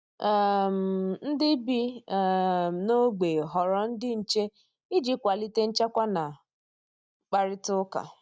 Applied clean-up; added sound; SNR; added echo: none; none; none; none.